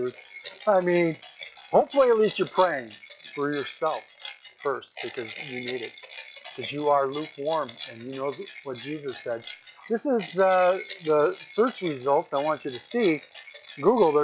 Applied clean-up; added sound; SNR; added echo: classical method log-MMSE.